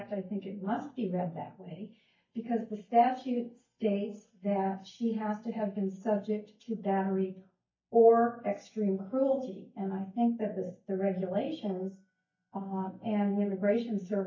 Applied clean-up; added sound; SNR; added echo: neural mask model DeepFilterNet 3.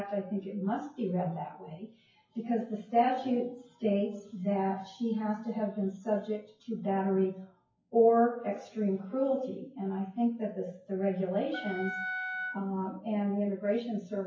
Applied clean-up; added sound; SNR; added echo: classical method WPE with log-MMSE.